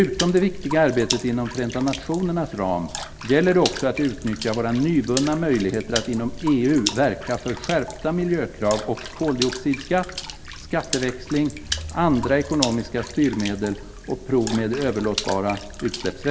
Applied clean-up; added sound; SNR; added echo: none; Water / Splash, splatter; 11 dB; none.